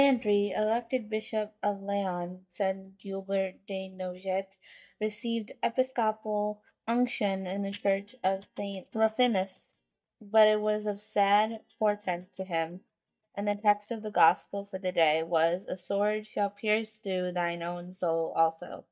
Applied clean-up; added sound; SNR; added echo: neural mask model DeepFilterNet 3.